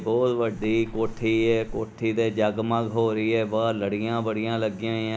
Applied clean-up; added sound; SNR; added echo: none; Water / Splash, splatter; 12 dB; none.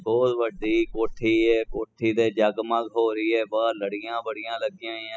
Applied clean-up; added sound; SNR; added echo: classical method spectral subtraction.